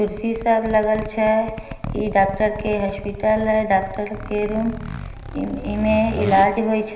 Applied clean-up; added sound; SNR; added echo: none; Zipper (clothing); 11 dB; reverberation time 0.9 s.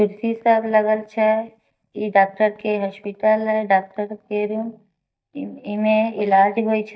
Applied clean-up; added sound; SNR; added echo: neural mask model DeepFilterNet 3.